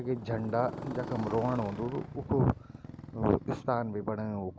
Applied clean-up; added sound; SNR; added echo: none; Motorcycle; 11 dB; none.